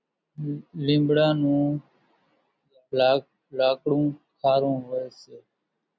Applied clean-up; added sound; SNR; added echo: none; none; none; none.